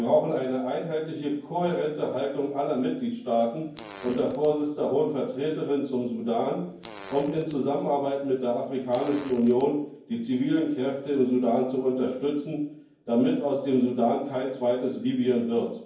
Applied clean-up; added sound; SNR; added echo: none; Fart; 17 dB; reverberation time 0.9 s.